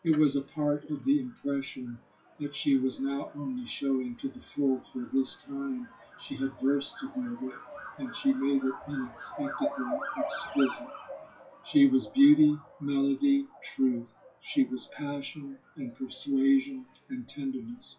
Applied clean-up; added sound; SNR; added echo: classical method WPE with log-MMSE.